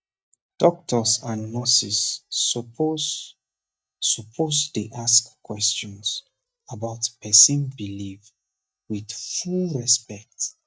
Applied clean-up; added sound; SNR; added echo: neural mask model DeepFilterNet 3.